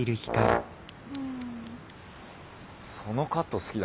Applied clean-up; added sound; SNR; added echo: none; Brass instrument; -4 dB; none.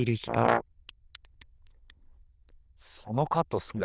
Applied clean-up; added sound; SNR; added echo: neural diffusion model UNIVERSE++.